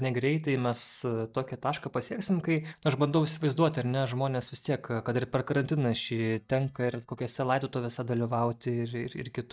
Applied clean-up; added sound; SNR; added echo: neural mask model DeepFilterNet 3.